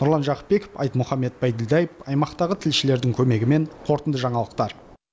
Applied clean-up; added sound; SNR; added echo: none; none; none; none.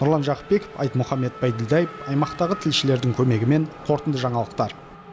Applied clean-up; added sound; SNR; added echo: none; Race car, auto racing / Accelerating, revving, vroom; 17 dB; none.